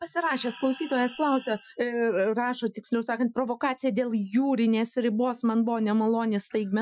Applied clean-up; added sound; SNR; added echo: classical method Wiener filter.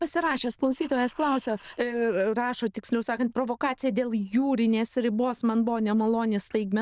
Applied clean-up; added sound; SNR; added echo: neural diffusion model UNIVERSE++.